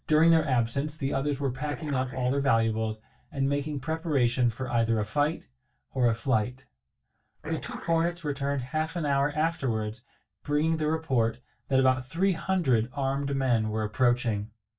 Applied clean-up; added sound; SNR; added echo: neural mask model DeepFilterNet 3.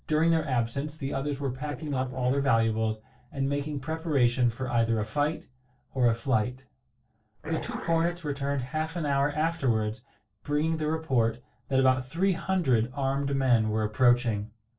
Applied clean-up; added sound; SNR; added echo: neural separator model SepFormer DNS4.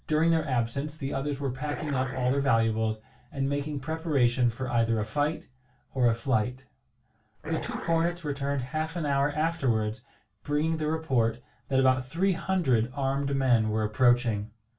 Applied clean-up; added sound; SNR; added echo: none; Dog; 11 dB; reverberation time 0.2 s.